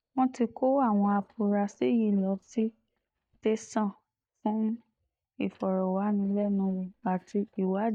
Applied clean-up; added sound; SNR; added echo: neural mask model DeepFilterNet 3.